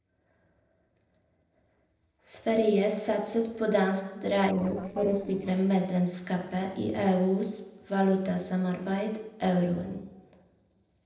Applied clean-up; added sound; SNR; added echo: neural separator model SepFormer DNS4.